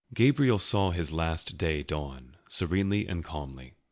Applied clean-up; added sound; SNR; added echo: none; none; none; none.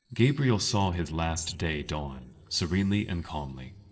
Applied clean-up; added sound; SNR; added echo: neural separator model SepFormer DNS4.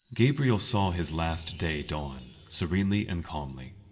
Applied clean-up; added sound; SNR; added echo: none; Wind chime; 14 dB; reverberation time 2.0 s.